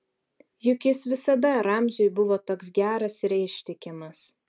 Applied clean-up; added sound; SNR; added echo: none; none; none; none.